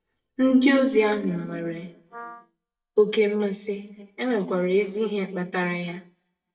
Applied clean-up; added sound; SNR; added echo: neural mask model DeepFilterNet 3.